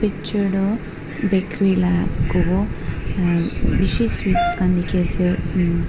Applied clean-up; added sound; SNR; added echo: none; Brass instrument; 6 dB; reverberation time 0.8 s.